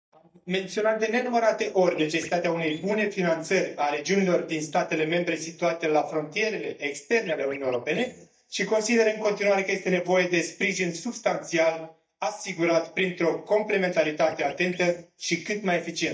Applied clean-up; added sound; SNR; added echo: neural mask model DeepFilterNet 3.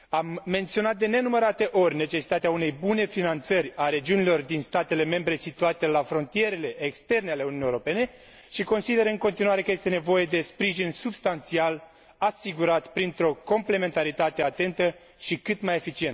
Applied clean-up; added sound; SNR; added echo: none; none; none; none.